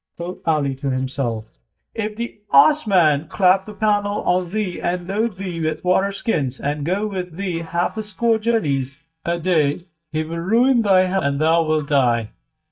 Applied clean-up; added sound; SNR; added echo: neural mask model DeepFilterNet 3.